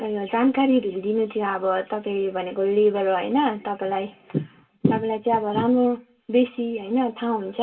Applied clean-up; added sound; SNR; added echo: none; none; none; reverberation time 0.2 s.